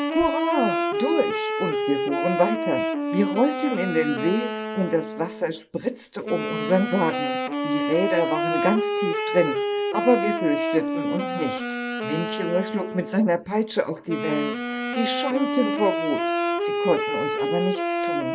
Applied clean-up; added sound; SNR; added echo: none; Wind instrument, woodwind instrument; 1 dB; none.